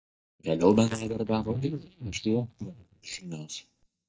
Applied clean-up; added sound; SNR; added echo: neural mask model DeepFilterNet 3.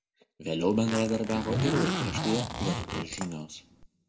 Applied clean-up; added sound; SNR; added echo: none; Zipper (clothing); 2 dB; reverberation time 0.4 s.